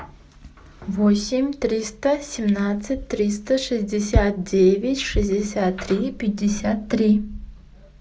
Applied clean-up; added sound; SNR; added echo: none; none; none; none.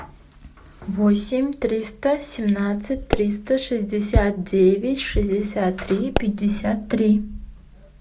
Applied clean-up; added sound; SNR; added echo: none; Explosion; 9 dB; none.